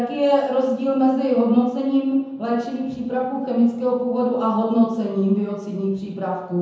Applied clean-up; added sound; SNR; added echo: none; none; none; reverberation time 0.9 s.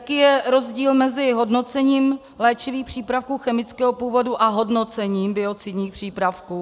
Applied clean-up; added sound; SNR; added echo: none; none; none; none.